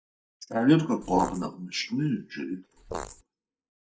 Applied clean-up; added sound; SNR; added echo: neural mask model DeepFilterNet 3.